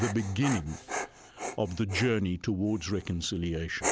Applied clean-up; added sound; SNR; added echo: none; Dog; 8 dB; none.